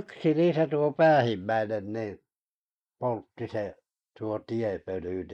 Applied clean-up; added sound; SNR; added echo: neural mask model Resemble Enhance denoiser.